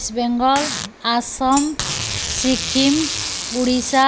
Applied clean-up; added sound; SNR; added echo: none; Packing tape, duct tape + Tambourine; 7 dB; none.